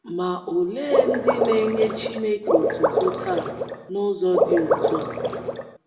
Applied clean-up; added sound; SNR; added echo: none; Water / Liquid; -3 dB; reverberation time 0.9 s.